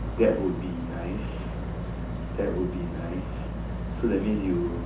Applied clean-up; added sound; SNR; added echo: none; Boat, Water vehicle; 2 dB; reverberation time 0.9 s.